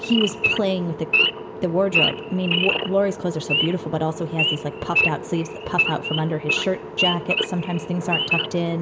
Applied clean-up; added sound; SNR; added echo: none; Idling / Wild animals; 0 dB; reverberation time 0.9 s.